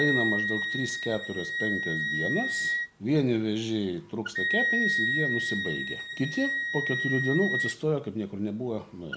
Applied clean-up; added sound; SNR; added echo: none; Wind instrument, woodwind instrument; 0 dB; none.